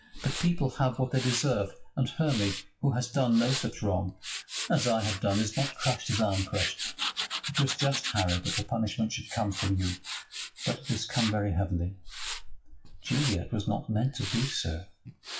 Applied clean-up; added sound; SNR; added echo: classical method WPE with log-MMSE.